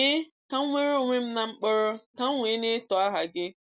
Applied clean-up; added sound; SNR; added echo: none; none; none; none.